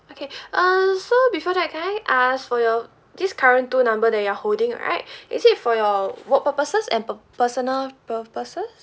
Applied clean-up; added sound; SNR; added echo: none; none; none; none.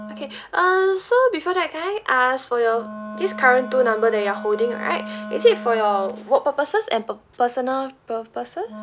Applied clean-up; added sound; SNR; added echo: none; Wind instrument, woodwind instrument; 15 dB; none.